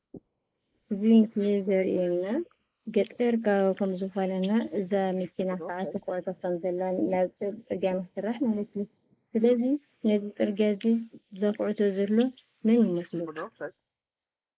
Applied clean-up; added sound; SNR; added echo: neural mask model Resemble Enhance denoiser.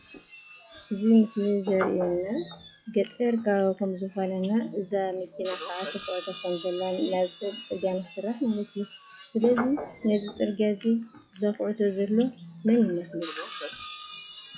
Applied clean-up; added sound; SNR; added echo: classical method log-MMSE.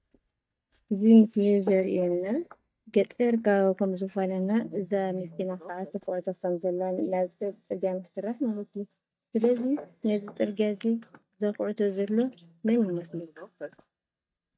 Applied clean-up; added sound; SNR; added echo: neural mask model DeepFilterNet 3.